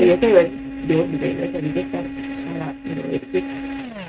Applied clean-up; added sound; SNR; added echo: neural mask model RNNoise.